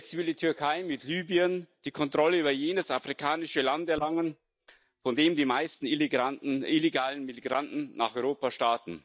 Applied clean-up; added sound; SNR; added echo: neural mask model DeepFilterNet 3.